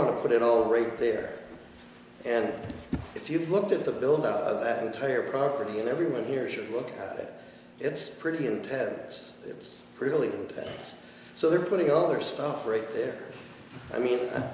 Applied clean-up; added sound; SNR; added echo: none; none; none; none.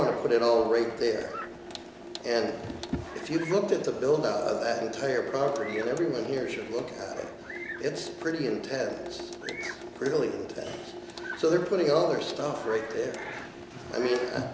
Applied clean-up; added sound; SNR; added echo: none; Sink (filling or washing) / Water tap, faucet + Bird vocalization, bird call, bird song; 12 dB; none.